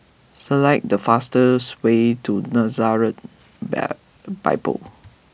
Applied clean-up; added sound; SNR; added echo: none; none; none; none.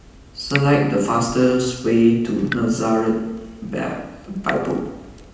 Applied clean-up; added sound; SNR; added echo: none; Drip / Water tap, faucet; 16 dB; reverberation time 0.9 s.